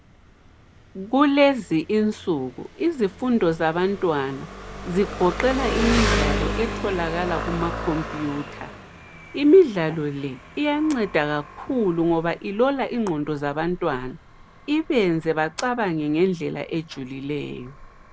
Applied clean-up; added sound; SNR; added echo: none; Engine; 9 dB; none.